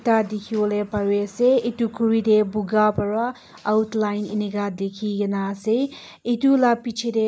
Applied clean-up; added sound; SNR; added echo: none; none; none; none.